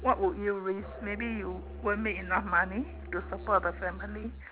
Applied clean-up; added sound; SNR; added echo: none; Musical instrument; 11 dB; none.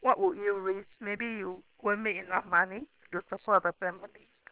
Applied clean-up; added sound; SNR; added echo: neural separator model SepFormer WHAM!.